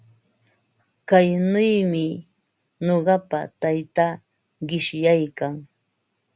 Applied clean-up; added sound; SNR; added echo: none; none; none; none.